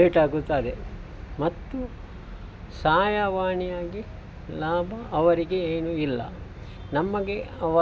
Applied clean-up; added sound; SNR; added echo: none; none; none; none.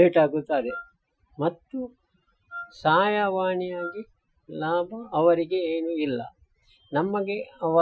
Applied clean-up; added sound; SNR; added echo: classical method Wiener filter.